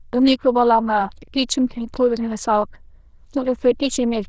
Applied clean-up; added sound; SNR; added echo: neural diffusion model UNIVERSE++.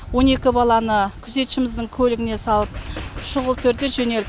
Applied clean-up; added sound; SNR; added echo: none; none; none; none.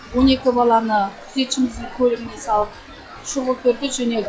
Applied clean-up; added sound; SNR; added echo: classical method log-MMSE.